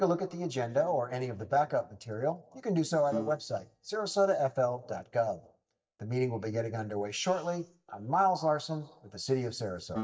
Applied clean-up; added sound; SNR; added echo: neural mask model DeepFilterNet 3.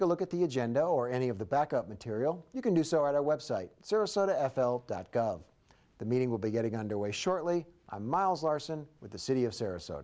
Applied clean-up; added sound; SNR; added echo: none; none; none; none.